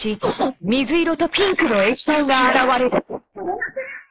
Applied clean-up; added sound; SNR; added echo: neural mask model Resemble Enhance denoiser.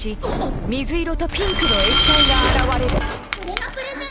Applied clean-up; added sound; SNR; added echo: none; Glass; 1 dB; none.